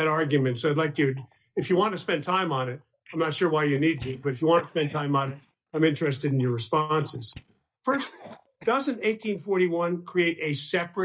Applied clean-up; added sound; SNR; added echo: neural mask model DeepFilterNet 3.